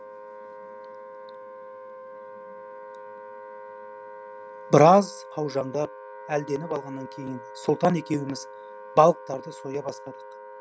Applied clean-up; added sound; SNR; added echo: none; Wind instrument, woodwind instrument; 15 dB; none.